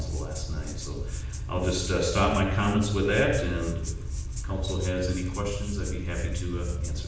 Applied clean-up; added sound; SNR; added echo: none; Rattle (instrument); 20 dB; reverberation time 0.7 s.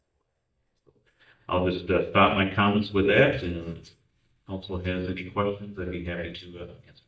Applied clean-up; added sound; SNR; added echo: neural mask model DeepFilterNet 3.